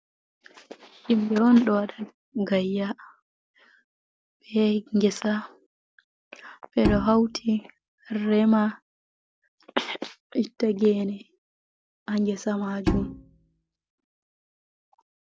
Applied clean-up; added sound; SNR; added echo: none; Bowed string instrument; 3 dB; none.